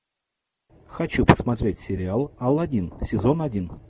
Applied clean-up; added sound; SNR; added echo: none; none; none; none.